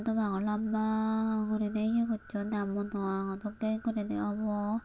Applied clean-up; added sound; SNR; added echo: none; none; none; none.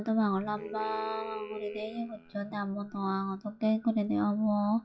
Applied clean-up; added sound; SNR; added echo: classical method log-MMSE.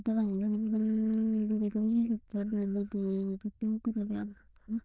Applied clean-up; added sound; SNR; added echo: neural diffusion model UNIVERSE++.